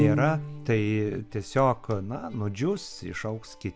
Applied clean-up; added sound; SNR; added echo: none; Piano; 6 dB; none.